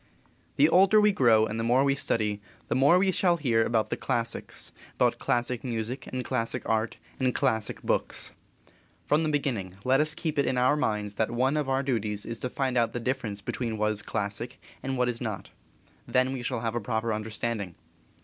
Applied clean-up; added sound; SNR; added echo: none; none; none; none.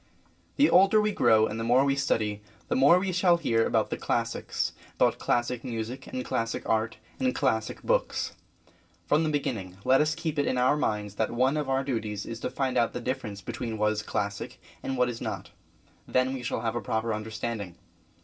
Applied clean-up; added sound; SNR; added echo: none; none; none; reverberation time 0.2 s.